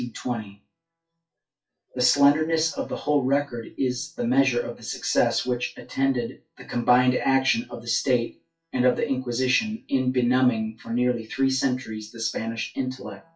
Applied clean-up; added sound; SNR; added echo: classical method WPE with log-MMSE.